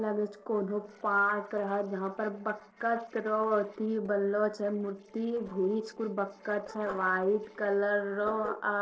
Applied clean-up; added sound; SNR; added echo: neural separator model SepFormer DNS4.